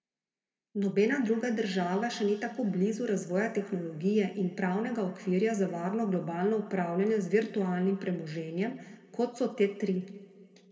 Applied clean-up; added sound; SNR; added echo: none; none; none; reverberation time 1.8 s.